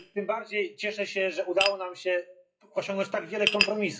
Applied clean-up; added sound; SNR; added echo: classical method WPE with log-MMSE.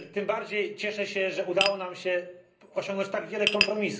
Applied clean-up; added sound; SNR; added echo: none; Tap; 5 dB; reverberation time 0.5 s.